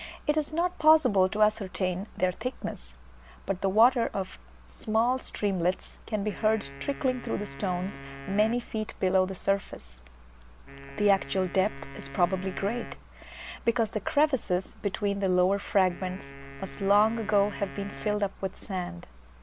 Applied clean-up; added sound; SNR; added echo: none; Wind instrument, woodwind instrument; 16 dB; none.